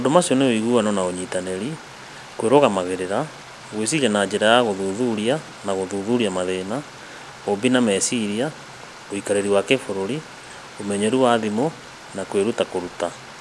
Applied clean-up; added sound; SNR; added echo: none; Stream; 18 dB; none.